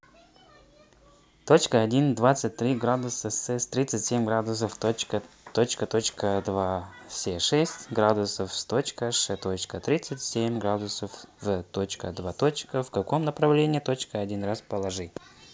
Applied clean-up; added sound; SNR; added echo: none; none; none; none.